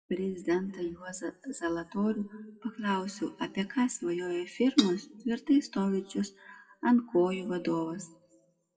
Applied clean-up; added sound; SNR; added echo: classical method WPE with log-MMSE.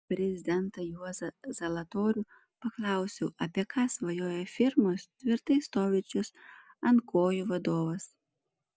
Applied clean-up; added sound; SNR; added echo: none; none; none; none.